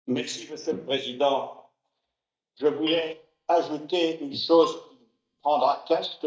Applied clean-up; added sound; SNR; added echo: neural mask model DeepFilterNet 3.